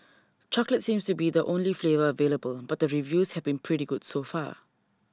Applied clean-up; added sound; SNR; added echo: none; none; none; none.